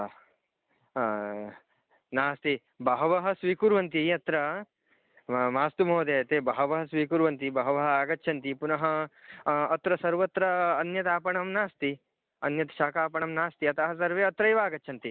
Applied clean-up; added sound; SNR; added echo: none; none; none; none.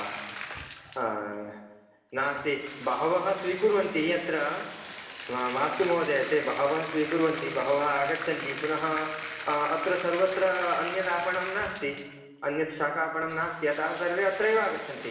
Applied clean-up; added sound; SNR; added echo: none; Bathtub (filling or washing); 10 dB; reverberation time 1.1 s.